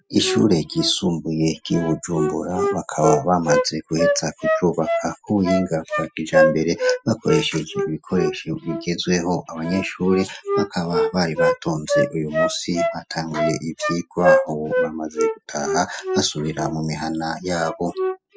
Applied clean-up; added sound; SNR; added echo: classical method spectral subtraction.